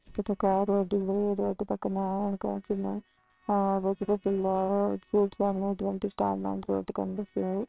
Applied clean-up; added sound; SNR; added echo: neural separator model SepFormer WHAMR!.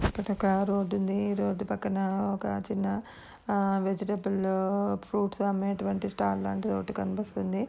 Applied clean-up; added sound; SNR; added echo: none; none; none; none.